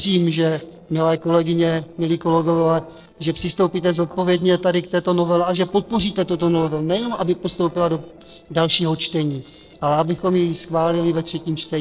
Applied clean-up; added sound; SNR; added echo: neural separator model SepFormer DNS4.